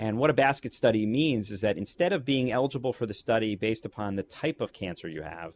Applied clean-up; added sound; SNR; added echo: none; none; none; none.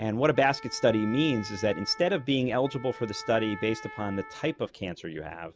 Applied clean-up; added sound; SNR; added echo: none; Wind instrument, woodwind instrument; 16 dB; none.